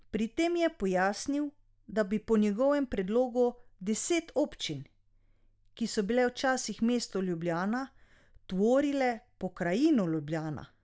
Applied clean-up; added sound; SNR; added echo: none; none; none; none.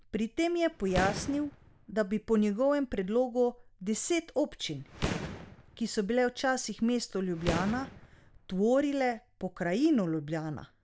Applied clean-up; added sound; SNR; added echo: none; Fireworks; 10 dB; none.